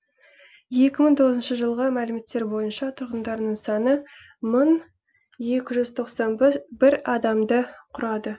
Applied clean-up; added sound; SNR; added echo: none; none; none; none.